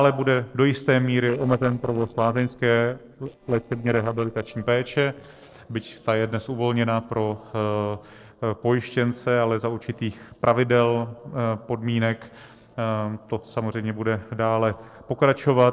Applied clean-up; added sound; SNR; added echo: neural separator model SepFormer DNS4.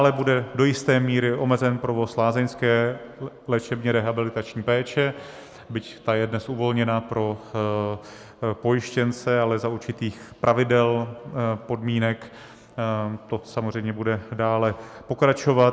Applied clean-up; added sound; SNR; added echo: none; none; none; none.